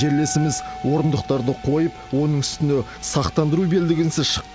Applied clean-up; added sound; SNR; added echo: none; Wind instrument, woodwind instrument; 17 dB; none.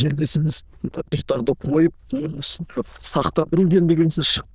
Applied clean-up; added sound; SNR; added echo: neural diffusion model UNIVERSE++.